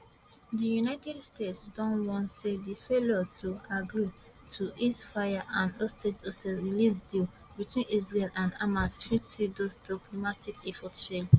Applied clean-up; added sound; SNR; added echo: none; none; none; none.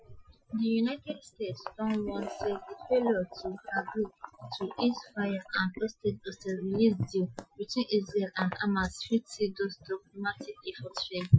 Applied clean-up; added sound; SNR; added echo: classical method Wiener filter.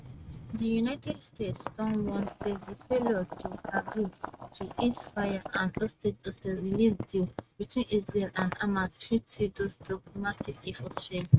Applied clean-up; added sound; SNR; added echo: neural mask model RNNoise.